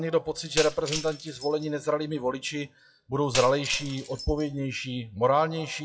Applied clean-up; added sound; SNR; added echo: classical method WPE with log-MMSE.